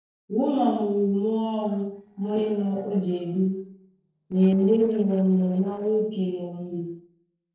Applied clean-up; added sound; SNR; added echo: neural separator model SepFormer DNS4.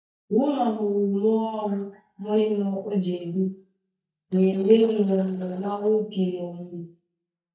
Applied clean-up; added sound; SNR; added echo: neural mask model DeepFilterNet 3.